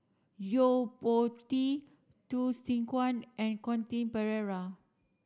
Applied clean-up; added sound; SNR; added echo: none; none; none; none.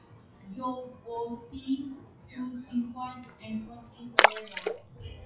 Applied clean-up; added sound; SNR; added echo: classical method WPE with log-MMSE.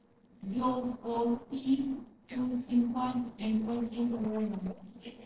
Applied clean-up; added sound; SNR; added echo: neural separator model SepFormer DNS4.